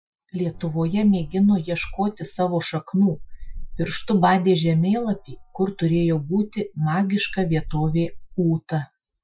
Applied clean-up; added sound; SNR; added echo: classical method Wiener filter.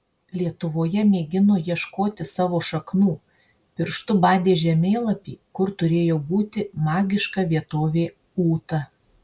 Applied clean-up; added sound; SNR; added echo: none; none; none; none.